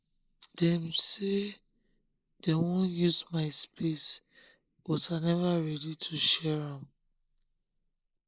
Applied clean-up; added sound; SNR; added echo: neural mask model Resemble Enhance denoiser.